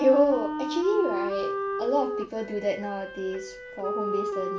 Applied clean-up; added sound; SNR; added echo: none; Wind instrument, woodwind instrument; 4 dB; reverberation time 0.3 s.